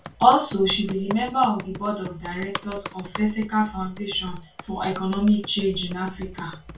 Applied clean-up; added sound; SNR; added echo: none; Computer keyboard; 14 dB; reverberation time 0.2 s.